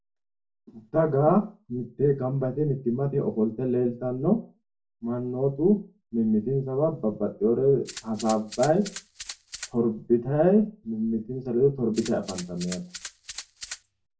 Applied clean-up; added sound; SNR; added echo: none; Rattle (instrument); 15 dB; reverberation time 0.2 s.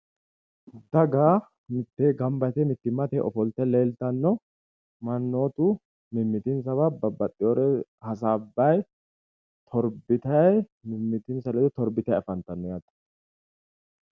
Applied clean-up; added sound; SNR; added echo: none; none; none; none.